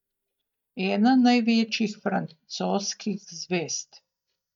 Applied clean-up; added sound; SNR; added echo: neural mask model DeepFilterNet 3.